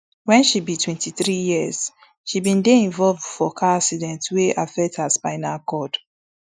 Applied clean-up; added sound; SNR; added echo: classical method Wiener filter.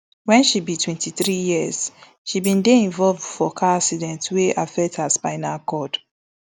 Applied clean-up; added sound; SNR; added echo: none; Tambourine; 18 dB; none.